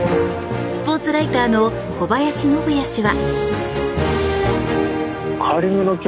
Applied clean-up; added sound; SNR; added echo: none; none; none; none.